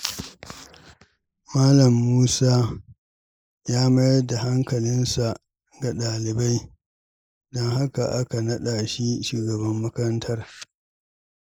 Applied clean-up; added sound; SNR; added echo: neural mask model Resemble Enhance denoiser.